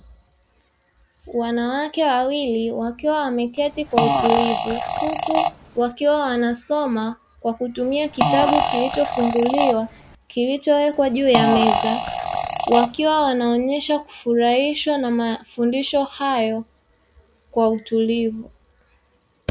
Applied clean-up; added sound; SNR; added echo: none; Fart; 1 dB; none.